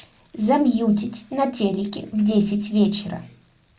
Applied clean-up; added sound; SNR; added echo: none; none; none; none.